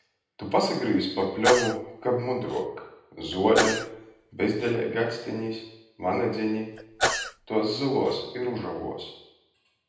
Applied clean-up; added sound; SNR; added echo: none; Sneeze / Cough; 4 dB; reverberation time 0.8 s.